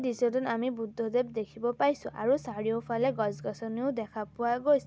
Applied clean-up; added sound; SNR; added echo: none; none; none; none.